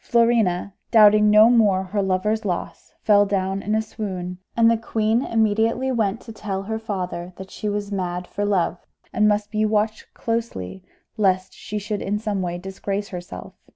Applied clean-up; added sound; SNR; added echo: none; none; none; none.